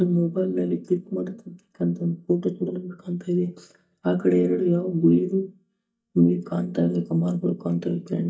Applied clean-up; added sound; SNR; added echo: neural mask model DeepFilterNet 3.